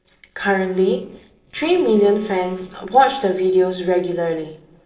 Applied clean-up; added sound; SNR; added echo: neural separator model SepFormer DNS4.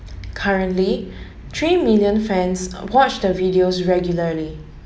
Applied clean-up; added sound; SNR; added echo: none; none; none; none.